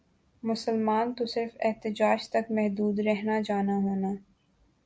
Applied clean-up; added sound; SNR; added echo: none; none; none; none.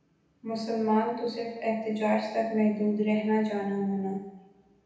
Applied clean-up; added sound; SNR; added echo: none; none; none; reverberation time 0.9 s.